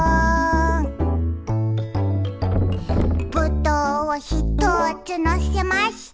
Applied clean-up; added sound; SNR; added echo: none; Thump, thud; 13 dB; none.